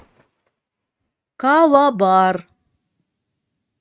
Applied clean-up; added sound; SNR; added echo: neural mask model RNNoise.